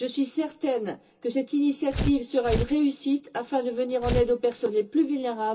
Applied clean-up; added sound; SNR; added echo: none; Tearing; 3 dB; reverberation time 0.2 s.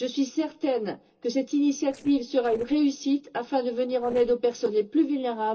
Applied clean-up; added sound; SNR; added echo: neural separator model SepFormer DNS4.